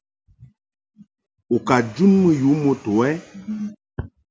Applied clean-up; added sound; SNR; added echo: none; none; none; none.